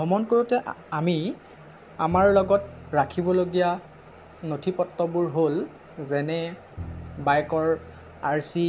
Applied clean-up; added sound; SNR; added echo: none; Bowed string instrument; 20 dB; none.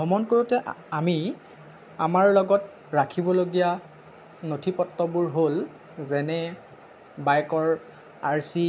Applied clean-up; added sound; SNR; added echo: none; none; none; none.